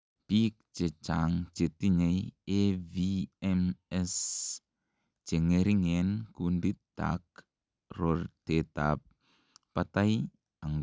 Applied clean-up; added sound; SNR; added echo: none; none; none; none.